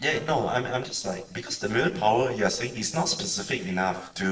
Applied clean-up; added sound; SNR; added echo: neural separator model SepFormer DNS4.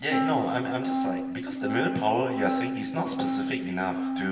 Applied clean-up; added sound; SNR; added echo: none; Wind instrument, woodwind instrument; 0 dB; reverberation time 1.2 s.